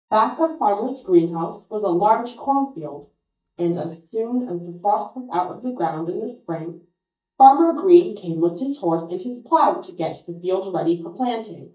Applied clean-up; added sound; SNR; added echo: neural mask model DeepFilterNet 3.